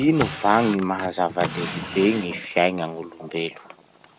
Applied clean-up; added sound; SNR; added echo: none; Drawer open or close; 11 dB; none.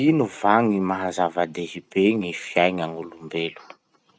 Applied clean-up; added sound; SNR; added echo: none; none; none; none.